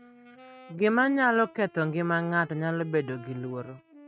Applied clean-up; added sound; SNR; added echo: neural mask model RNNoise.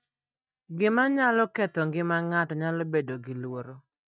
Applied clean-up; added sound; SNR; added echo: neural mask model DeepFilterNet 3.